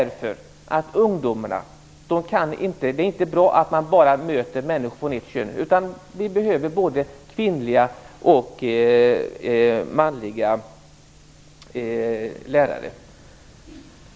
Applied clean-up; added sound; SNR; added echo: none; none; none; none.